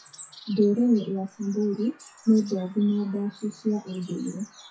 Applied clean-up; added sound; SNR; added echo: classical method WPE with log-MMSE.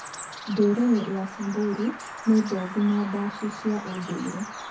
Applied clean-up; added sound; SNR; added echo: none; Bird vocalization, bird call, bird song; 12 dB; reverberation time 0.3 s.